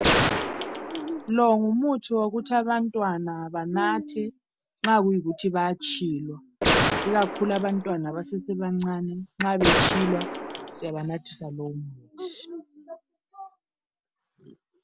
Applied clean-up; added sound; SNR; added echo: none; Gunshot, gunfire; -3 dB; none.